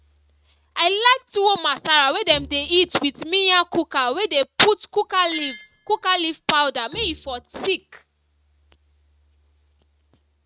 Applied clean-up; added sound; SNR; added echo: neural mask model RNNoise.